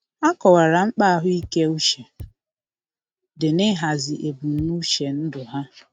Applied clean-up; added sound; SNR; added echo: neural mask model RNNoise.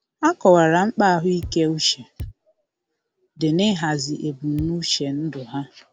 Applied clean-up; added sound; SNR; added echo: none; Bass drum; 14 dB; none.